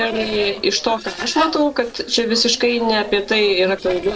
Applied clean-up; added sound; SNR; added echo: neural separator model SepFormer DNS4.